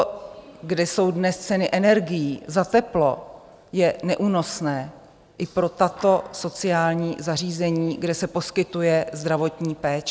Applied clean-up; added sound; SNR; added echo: none; none; none; none.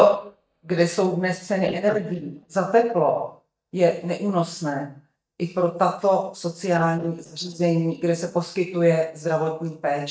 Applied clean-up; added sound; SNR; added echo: neural mask model DeepFilterNet 3.